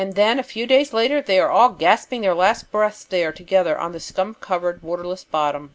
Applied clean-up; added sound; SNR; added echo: none; none; none; none.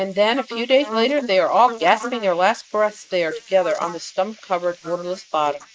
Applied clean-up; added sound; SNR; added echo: neural mask model Resemble Enhance denoiser.